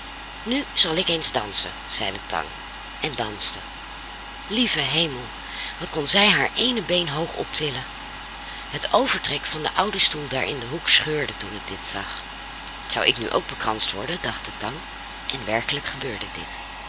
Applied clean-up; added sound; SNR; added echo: none; Domestic sounds, home sounds; 13 dB; none.